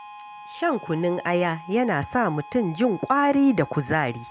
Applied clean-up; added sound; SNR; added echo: none; Harmonica; 18 dB; none.